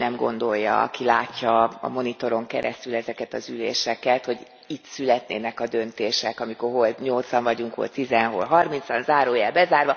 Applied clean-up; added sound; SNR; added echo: none; none; none; none.